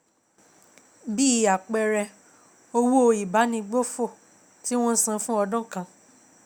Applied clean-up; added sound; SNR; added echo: none; none; none; none.